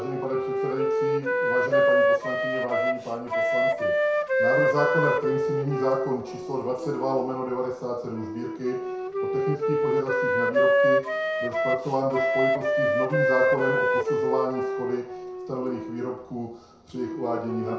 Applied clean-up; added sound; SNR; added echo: none; Wind instrument, woodwind instrument; -5 dB; reverberation time 0.6 s.